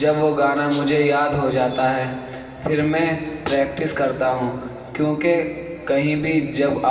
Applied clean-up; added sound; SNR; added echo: none; Rattle (instrument); 13 dB; reverberation time 2.4 s.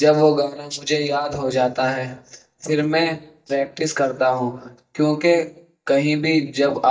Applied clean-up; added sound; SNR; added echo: neural mask model DeepFilterNet 3.